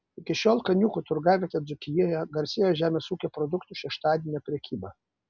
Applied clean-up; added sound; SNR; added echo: none; none; none; none.